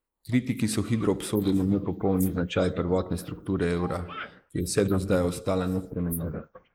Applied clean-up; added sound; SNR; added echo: neural mask model Resemble Enhance denoiser.